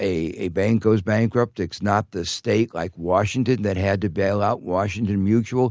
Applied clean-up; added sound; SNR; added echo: none; none; none; none.